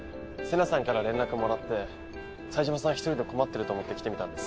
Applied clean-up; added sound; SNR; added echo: none; none; none; none.